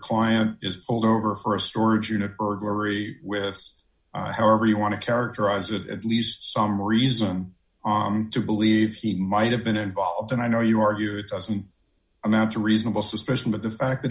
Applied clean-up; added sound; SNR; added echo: none; none; none; none.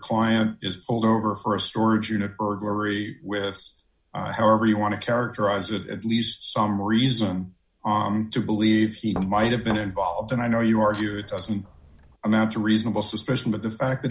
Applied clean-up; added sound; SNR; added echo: none; Knock; 16 dB; none.